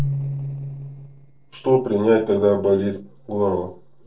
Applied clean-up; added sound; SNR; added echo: neural separator model SepFormer DNS4.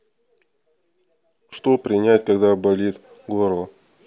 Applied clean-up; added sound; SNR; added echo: none; none; none; none.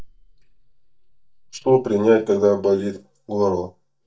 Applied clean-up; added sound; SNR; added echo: neural mask model DeepFilterNet 3.